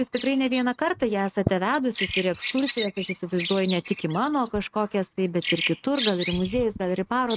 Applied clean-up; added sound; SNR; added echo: neural mask model RNNoise.